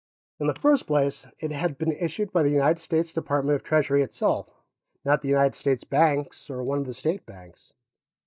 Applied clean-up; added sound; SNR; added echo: neural mask model DeepFilterNet 3.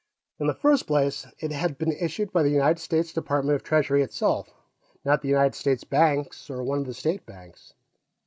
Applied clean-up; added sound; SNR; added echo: none; none; none; none.